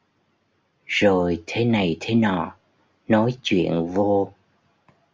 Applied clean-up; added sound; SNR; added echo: none; none; none; none.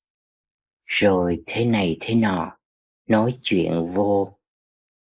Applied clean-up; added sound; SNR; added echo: neural mask model Resemble Enhance denoiser.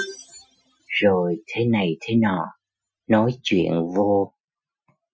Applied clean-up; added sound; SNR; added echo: classical method Wiener filter.